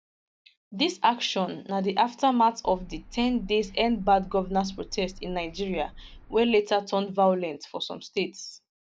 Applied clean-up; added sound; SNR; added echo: none; Car; 17 dB; none.